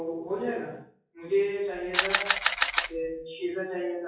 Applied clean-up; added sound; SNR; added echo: classical method WPE with log-MMSE.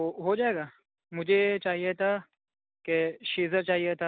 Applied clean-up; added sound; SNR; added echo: none; none; none; none.